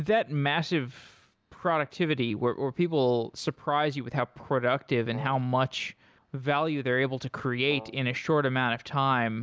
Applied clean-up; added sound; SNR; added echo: none; Brass instrument; 18 dB; none.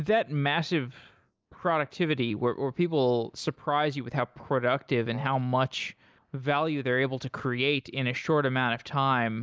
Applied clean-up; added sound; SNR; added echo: neural mask model Resemble Enhance denoiser.